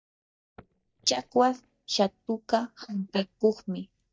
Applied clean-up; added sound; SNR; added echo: neural mask model DeepFilterNet 3.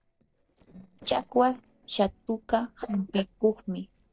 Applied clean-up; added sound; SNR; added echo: neural separator model SepFormer DNS4.